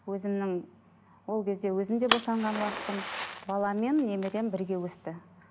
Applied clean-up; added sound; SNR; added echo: none; Fire; 5 dB; none.